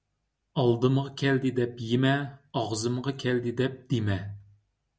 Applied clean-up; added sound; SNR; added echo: none; none; none; none.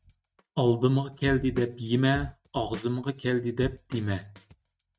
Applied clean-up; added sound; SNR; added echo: neural mask model RNNoise.